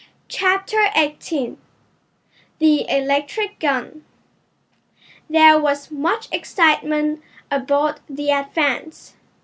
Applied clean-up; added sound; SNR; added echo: none; none; none; none.